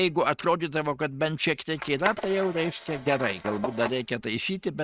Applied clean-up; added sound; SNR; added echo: neural mask model RNNoise.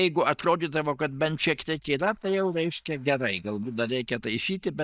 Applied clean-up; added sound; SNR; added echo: neural mask model DeepFilterNet 3.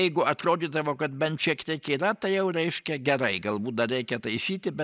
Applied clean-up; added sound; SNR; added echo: none; none; none; none.